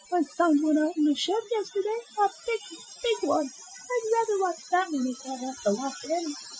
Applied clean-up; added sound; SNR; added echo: classical method Wiener filter.